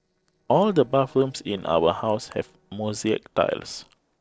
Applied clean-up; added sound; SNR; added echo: neural separator model SepFormer DNS4.